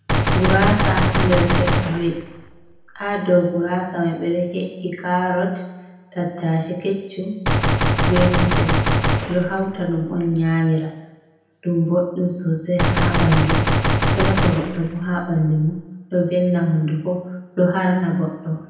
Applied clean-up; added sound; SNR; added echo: none; Gunshot, gunfire; -2 dB; reverberation time 0.9 s.